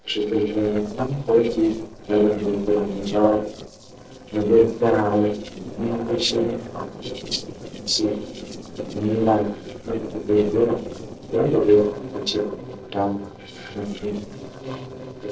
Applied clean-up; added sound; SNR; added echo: neural separator model SepFormer DNS4.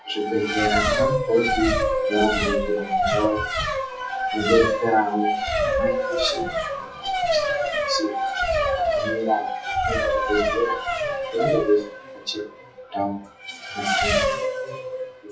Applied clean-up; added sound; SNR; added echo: classical method WPE with log-MMSE.